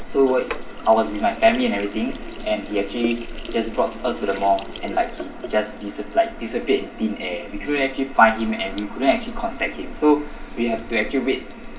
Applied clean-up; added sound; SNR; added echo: none; Sink (filling or washing); 12 dB; reverberation time 0.4 s.